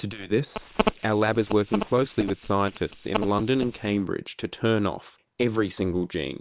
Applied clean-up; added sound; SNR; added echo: neural separator model SepFormer WHAM!.